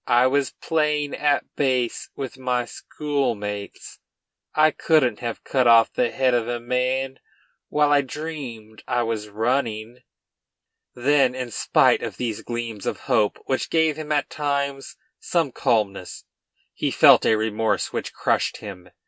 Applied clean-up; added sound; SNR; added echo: none; none; none; none.